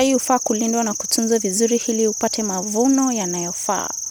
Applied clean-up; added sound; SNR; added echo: none; none; none; none.